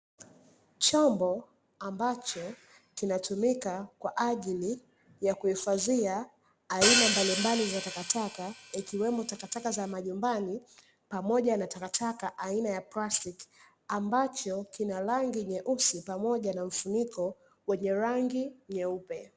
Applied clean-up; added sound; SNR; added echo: none; Hi-hat; 0 dB; none.